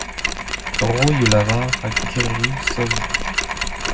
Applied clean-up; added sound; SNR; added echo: none; Mechanisms; 0 dB; reverberation time 0.3 s.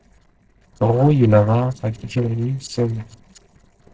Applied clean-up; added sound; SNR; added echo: neural separator model SepFormer DNS4.